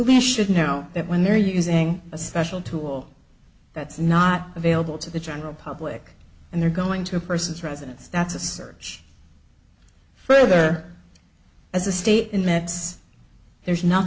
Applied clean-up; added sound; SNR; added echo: none; none; none; none.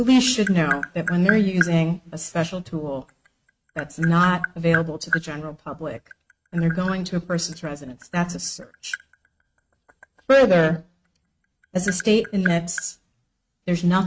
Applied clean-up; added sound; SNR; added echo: neural mask model RNNoise.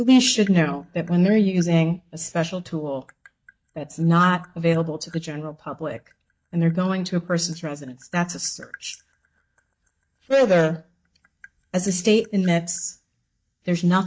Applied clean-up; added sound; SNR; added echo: neural mask model DeepFilterNet 3.